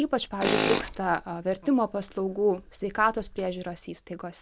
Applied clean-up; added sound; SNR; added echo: none; Tools; 6 dB; none.